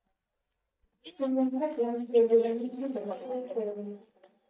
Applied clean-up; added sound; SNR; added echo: neural mask model DeepFilterNet 3.